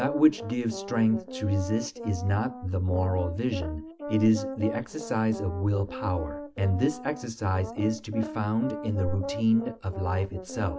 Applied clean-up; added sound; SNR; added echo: none; Brass instrument; 11 dB; none.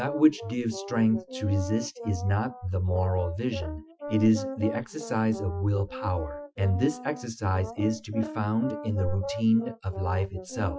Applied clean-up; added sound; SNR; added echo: classical method Wiener filter.